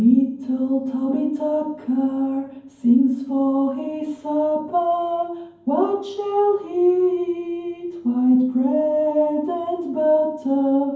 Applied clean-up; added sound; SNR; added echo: none; none; none; reverberation time 0.9 s.